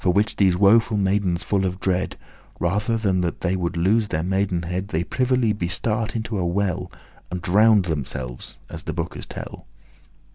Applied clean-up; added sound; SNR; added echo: none; none; none; none.